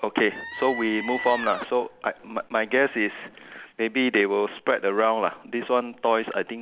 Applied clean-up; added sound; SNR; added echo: none; Squeak; 8 dB; none.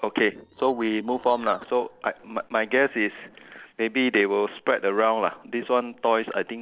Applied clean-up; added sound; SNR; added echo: neural separator model SepFormer DNS4.